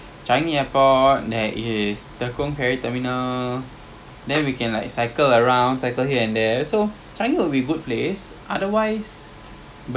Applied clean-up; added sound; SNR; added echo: none; none; none; none.